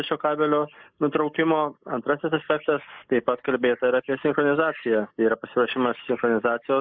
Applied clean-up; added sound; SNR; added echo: neural mask model Resemble Enhance denoiser.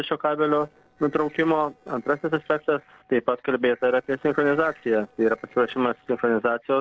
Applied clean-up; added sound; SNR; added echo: neural separator model SepFormer DNS4.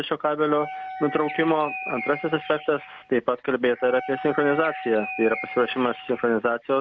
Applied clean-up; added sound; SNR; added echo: none; Wind instrument, woodwind instrument + Bird; 12 dB; none.